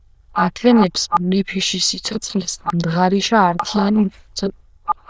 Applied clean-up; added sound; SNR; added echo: neural diffusion model UNIVERSE++.